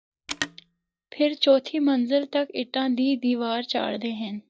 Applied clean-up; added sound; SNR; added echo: none; Telephone; 15 dB; none.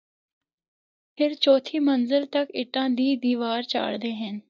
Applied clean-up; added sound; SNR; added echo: neural mask model DeepFilterNet 3.